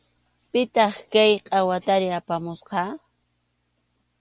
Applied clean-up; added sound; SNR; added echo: none; none; none; none.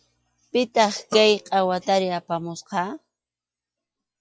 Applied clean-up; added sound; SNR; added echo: classical method log-MMSE.